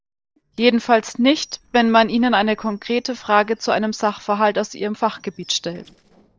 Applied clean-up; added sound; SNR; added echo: neural separator model SepFormer DNS4.